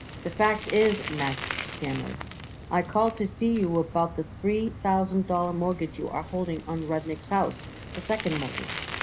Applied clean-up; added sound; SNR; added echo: none; Bicycle; 10 dB; none.